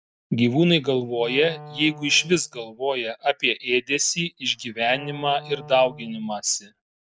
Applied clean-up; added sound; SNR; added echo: neural mask model RNNoise.